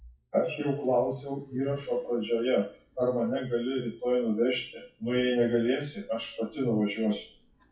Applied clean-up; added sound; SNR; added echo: classical method WPE with log-MMSE.